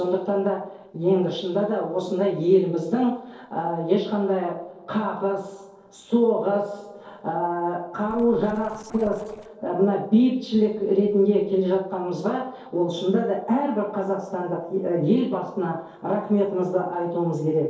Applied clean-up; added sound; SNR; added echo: neural separator model SepFormer DNS4.